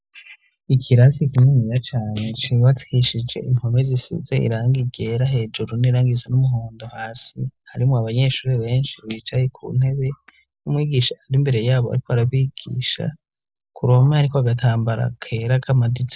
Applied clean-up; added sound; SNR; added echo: none; none; none; none.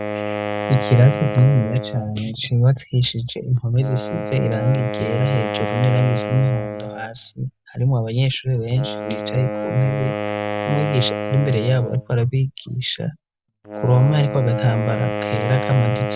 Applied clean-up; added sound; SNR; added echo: none; Wind instrument, woodwind instrument; 7 dB; none.